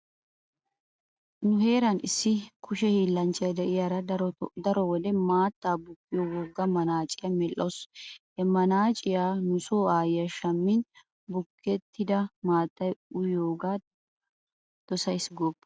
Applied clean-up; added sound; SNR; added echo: none; none; none; none.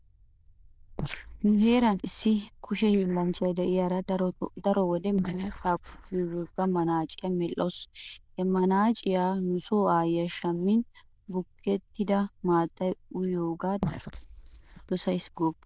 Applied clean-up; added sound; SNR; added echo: neural diffusion model UNIVERSE++.